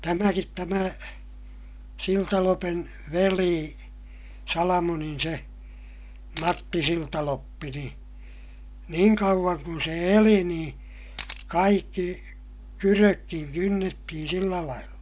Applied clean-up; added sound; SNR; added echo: none; Camera; 11 dB; none.